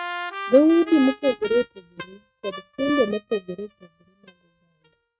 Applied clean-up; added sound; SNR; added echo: neural mask model RNNoise.